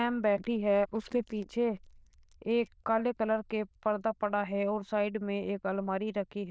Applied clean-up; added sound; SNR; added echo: neural diffusion model UNIVERSE++.